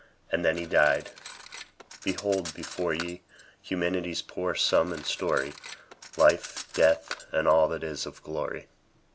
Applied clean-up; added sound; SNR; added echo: none; Cutlery, silverware; 16 dB; none.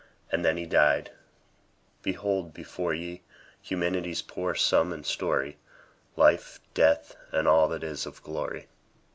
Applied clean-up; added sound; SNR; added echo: none; none; none; none.